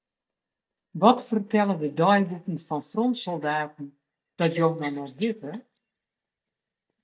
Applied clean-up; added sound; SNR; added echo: neural mask model DeepFilterNet 3.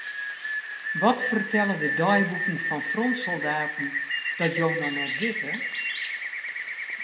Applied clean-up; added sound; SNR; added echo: none; Rain; 1 dB; reverberation time 0.9 s.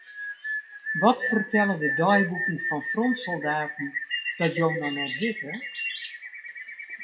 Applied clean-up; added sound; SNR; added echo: classical method WPE with log-MMSE.